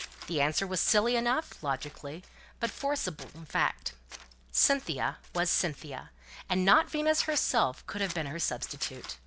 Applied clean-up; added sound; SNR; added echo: none; Scissors; 19 dB; none.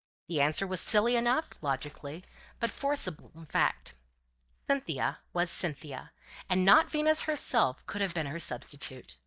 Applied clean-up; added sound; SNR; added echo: neural mask model DeepFilterNet 3.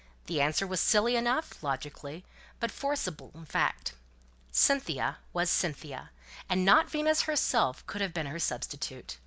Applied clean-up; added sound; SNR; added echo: none; none; none; none.